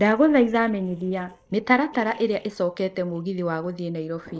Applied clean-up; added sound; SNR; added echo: neural separator model SepFormer DNS4.